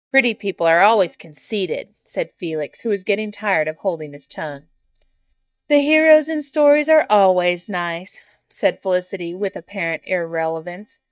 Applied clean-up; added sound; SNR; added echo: neural mask model DeepFilterNet 3.